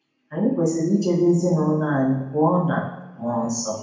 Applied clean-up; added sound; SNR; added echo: none; none; none; reverberation time 0.8 s.